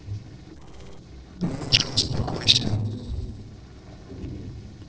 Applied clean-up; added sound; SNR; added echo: neural separator model SepFormer DNS4.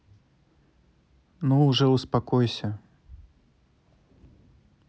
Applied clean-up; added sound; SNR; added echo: none; none; none; none.